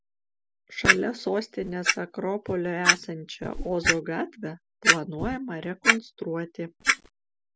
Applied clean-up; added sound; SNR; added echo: none; Clock; -3 dB; none.